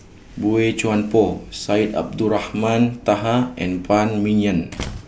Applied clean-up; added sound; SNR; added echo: none; Slam; 20 dB; none.